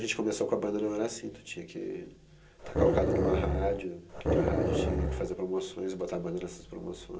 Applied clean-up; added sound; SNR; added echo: none; Growling; -5 dB; reverberation time 0.2 s.